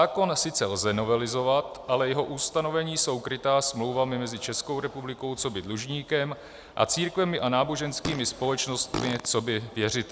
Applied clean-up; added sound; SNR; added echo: none; Fart; 10 dB; none.